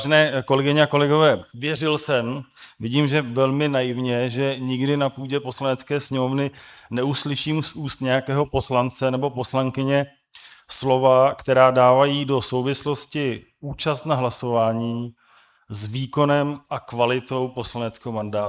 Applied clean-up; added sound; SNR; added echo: neural mask model Resemble Enhance denoiser.